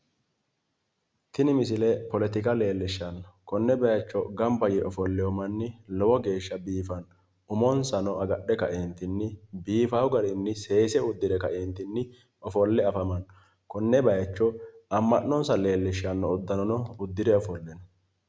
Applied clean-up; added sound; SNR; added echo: none; none; none; none.